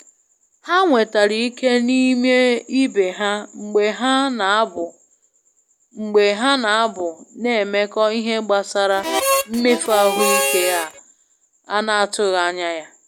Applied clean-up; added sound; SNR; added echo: none; Harmonica; 1 dB; none.